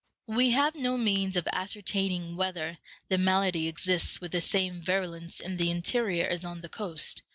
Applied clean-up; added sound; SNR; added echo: none; none; none; none.